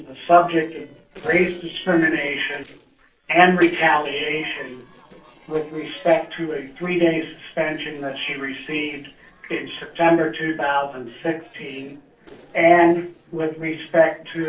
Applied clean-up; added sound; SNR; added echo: neural separator model SepFormer DNS4.